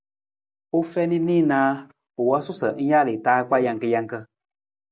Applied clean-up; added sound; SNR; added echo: none; none; none; none.